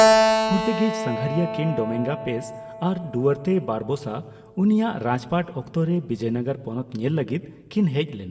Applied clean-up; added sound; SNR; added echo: none; Keyboard (musical); 2 dB; reverberation time 1.1 s.